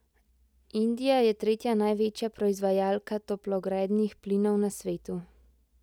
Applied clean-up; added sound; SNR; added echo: none; none; none; none.